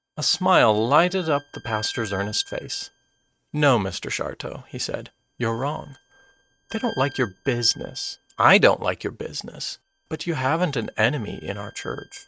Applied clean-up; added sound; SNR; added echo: neural mask model RNNoise.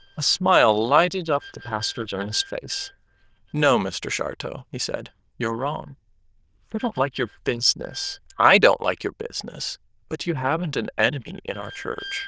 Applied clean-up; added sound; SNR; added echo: neural diffusion model UNIVERSE++.